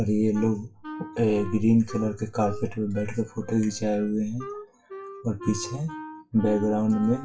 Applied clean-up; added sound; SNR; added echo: classical method WPE with log-MMSE.